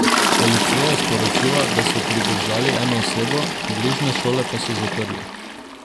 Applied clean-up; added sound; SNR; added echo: none; Toilet flush; -3 dB; none.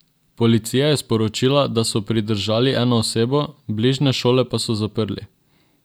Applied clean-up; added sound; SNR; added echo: none; none; none; none.